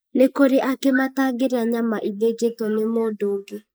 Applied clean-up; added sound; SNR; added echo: neural mask model Resemble Enhance denoiser.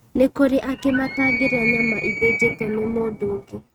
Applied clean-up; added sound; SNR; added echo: neural mask model RNNoise.